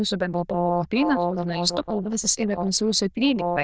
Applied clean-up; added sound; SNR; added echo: neural diffusion model UNIVERSE++.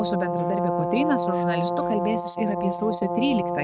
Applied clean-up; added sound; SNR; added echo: neural mask model RNNoise.